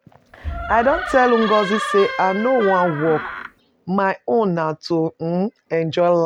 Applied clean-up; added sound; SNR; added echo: none; Door; 7 dB; none.